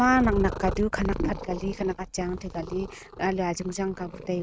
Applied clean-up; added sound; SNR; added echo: neural mask model RNNoise.